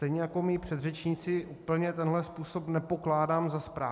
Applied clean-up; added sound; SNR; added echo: none; none; none; none.